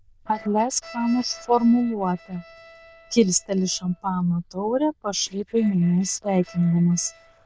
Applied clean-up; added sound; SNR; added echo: neural diffusion model UNIVERSE++.